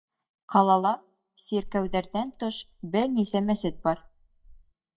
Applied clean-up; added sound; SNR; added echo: neural mask model DeepFilterNet 3.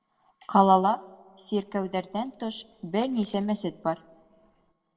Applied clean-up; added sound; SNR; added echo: neural separator model SepFormer DNS4.